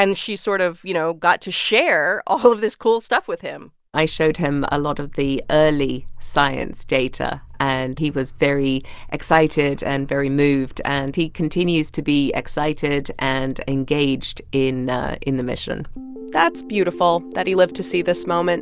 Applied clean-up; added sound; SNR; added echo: none; none; none; none.